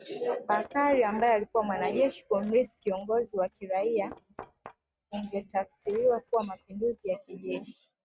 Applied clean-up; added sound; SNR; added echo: neural mask model RNNoise.